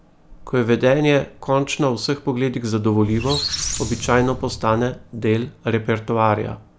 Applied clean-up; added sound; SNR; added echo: none; Squeak; 9 dB; none.